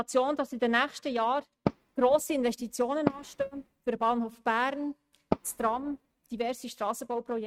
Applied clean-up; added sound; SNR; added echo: neural mask model RNNoise.